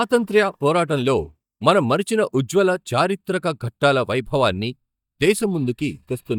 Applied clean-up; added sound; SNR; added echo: neural mask model DeepFilterNet 3.